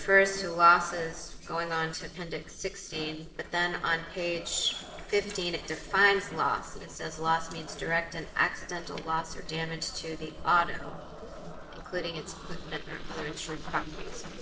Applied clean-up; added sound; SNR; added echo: neural separator model SepFormer DNS4.